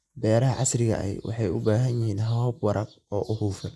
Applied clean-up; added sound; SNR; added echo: neural mask model Resemble Enhance denoiser.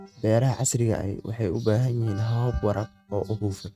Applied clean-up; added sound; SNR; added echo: neural mask model RNNoise.